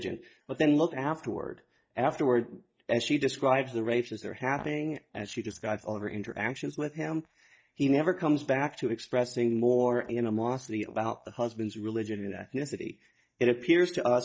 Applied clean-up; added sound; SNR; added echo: neural mask model DeepFilterNet 3.